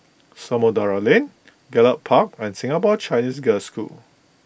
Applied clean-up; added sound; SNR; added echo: none; none; none; none.